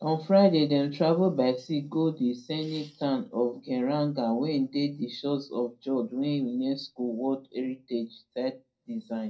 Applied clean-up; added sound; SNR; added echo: none; none; none; reverberation time 0.2 s.